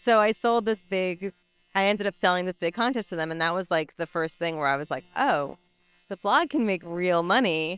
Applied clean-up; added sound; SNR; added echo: neural separator model SepFormer WHAM!.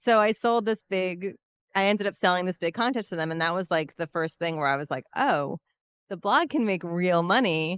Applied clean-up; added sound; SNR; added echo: neural mask model Resemble Enhance denoiser.